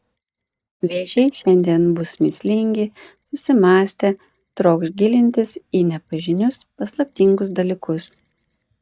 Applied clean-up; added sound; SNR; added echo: neural mask model DeepFilterNet 3.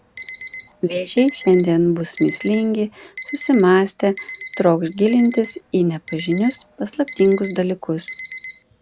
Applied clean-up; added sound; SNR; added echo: none; Alarm; 10 dB; none.